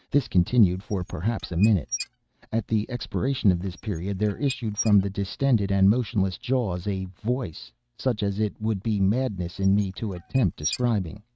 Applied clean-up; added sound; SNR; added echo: neural mask model RNNoise.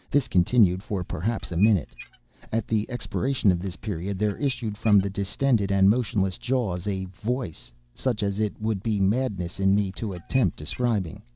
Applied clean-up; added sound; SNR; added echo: none; Squeak / Dishes, pots, and pans; 15 dB; none.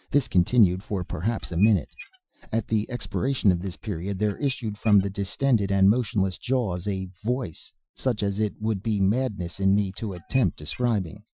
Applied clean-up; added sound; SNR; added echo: classical method Wiener filter.